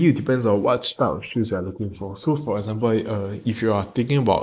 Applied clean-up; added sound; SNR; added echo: neural mask model Resemble Enhance denoiser.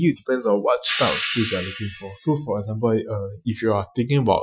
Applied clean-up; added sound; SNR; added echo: classical method Wiener filter.